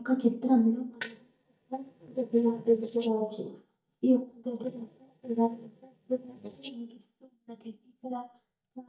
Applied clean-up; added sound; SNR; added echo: neural mask model DeepFilterNet 3.